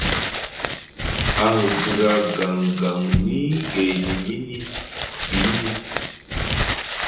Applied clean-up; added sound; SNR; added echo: none; Crumpling, crinkling; 1 dB; reverberation time 0.9 s.